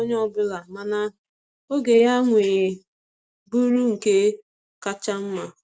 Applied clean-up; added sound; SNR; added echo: none; none; none; none.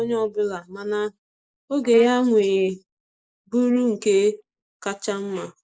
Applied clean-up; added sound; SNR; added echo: neural mask model Resemble Enhance denoiser.